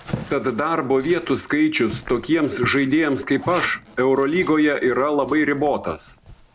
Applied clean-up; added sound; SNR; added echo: none; Zipper (clothing); 17 dB; none.